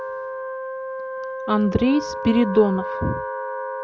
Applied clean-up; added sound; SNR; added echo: none; Wind instrument, woodwind instrument; 6 dB; none.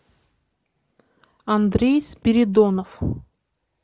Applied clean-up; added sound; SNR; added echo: none; none; none; none.